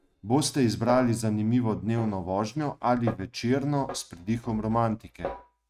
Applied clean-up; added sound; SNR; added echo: neural mask model RNNoise.